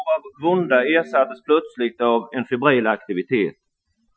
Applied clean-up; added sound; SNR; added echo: classical method Wiener filter.